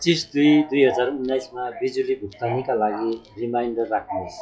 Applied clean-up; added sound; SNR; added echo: classical method log-MMSE.